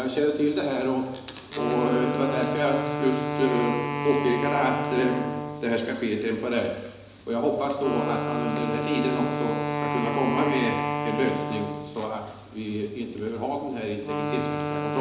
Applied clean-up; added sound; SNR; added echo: none; Wind instrument, woodwind instrument; 4 dB; reverberation time 1.0 s.